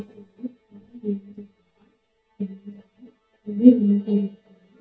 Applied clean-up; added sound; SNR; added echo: neural mask model DeepFilterNet 3.